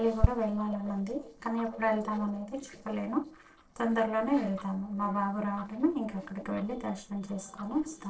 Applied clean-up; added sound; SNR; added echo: neural separator model SepFormer DNS4.